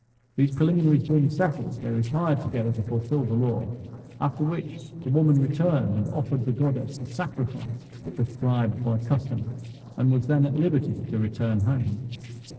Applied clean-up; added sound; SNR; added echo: neural separator model SepFormer DNS4.